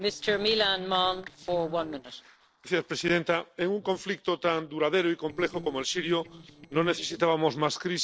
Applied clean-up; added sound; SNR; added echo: neural separator model SepFormer DNS4.